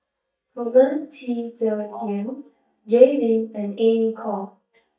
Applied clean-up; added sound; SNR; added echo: neural mask model DeepFilterNet 3.